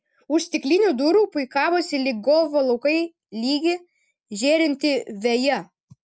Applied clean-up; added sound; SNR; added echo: none; none; none; none.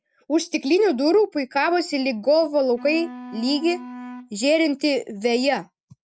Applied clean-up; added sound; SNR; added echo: none; Wind instrument, woodwind instrument; 17 dB; none.